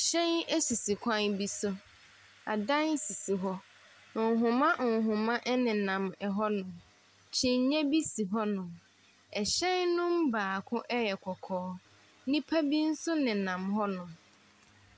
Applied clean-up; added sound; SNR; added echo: none; none; none; none.